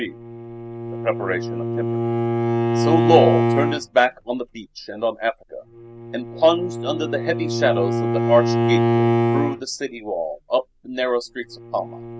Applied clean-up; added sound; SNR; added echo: none; Bowed string instrument; 0 dB; none.